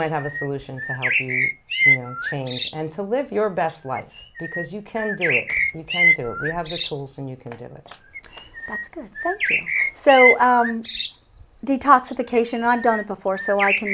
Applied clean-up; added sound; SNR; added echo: none; Bird; 2 dB; none.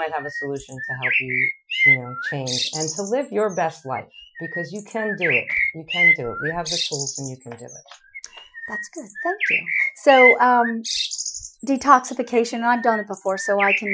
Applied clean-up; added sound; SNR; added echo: classical method Wiener filter.